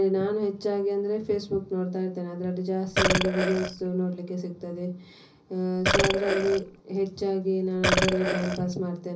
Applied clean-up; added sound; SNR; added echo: none; Burping, eructation; -1 dB; reverberation time 0.5 s.